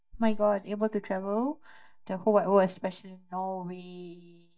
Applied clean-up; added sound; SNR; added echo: neural mask model DeepFilterNet 3.